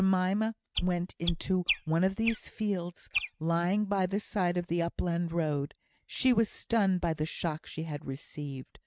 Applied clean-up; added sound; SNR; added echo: neural mask model RNNoise.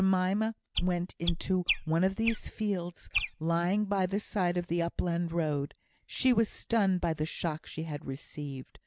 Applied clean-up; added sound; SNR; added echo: none; Chirp, tweet; 6 dB; none.